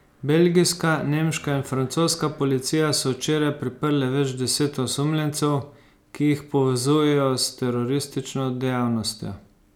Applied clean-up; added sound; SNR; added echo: none; none; none; none.